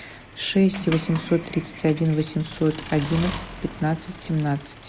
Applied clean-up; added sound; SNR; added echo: none; Accelerating, revving, vroom / Mechanisms; 14 dB; none.